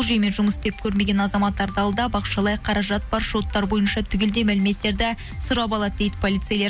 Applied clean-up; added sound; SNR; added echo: none; none; none; none.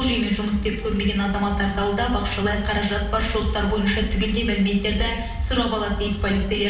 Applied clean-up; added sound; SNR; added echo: none; none; none; reverberation time 0.9 s.